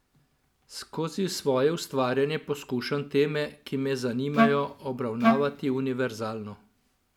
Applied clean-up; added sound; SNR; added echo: none; Wind instrument, woodwind instrument; -3 dB; none.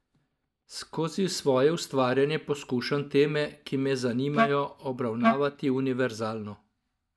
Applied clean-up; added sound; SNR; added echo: neural mask model DeepFilterNet 3.